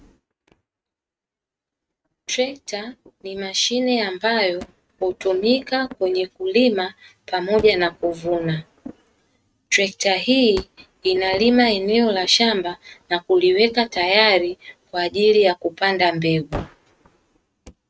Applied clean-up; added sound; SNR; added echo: neural mask model RNNoise.